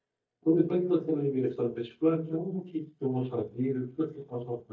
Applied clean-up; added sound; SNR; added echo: neural mask model DeepFilterNet 3.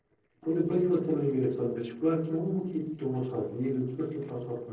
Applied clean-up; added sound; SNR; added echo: neural separator model SepFormer DNS4.